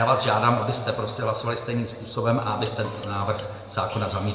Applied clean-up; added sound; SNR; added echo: none; Marimba, xylophone; 16 dB; reverberation time 2.0 s.